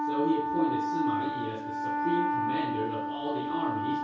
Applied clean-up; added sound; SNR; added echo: none; Wind instrument, woodwind instrument; -2 dB; reverberation time 0.6 s.